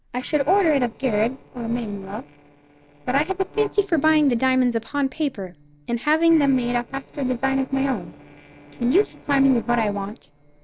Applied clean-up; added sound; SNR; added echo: neural separator model SepFormer DNS4.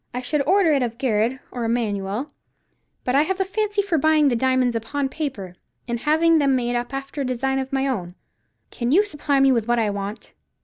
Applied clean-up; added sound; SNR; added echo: none; none; none; none.